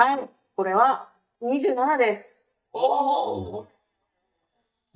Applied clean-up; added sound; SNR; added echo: neural mask model DeepFilterNet 3.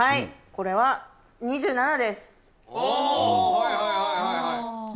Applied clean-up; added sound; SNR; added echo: none; none; none; none.